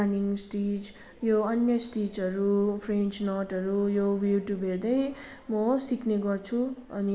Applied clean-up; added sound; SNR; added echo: none; none; none; none.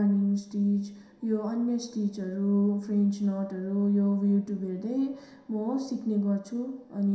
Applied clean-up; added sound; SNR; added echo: none; none; none; reverberation time 0.7 s.